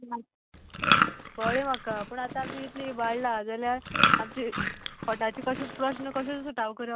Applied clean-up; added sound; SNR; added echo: none; Chewing, mastication; -2 dB; none.